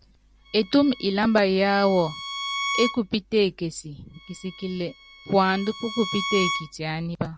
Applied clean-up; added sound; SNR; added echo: none; Bowed string instrument; 10 dB; none.